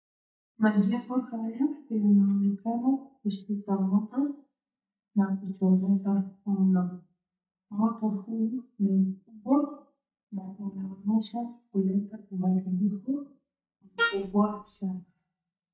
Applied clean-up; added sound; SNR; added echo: neural mask model DeepFilterNet 3.